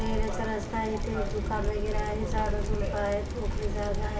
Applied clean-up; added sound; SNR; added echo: none; Bicycle; -2 dB; reverberation time 0.6 s.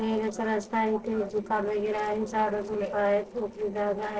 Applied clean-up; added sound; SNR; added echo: neural separator model SepFormer DNS4.